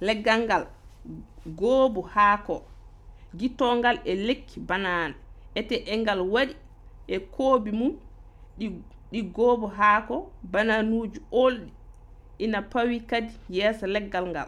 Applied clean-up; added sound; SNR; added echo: none; none; none; none.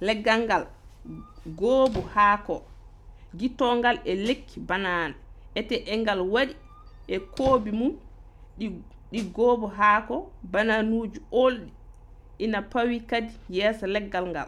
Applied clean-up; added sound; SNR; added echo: none; Snare drum + Squeak; 19 dB; none.